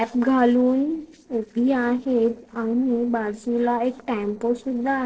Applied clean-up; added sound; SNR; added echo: neural separator model SepFormer DNS4.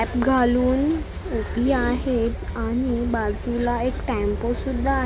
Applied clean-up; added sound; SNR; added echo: none; none; none; none.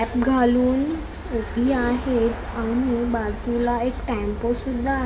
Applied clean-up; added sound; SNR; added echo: none; Car passing by; 19 dB; reverberation time 2.1 s.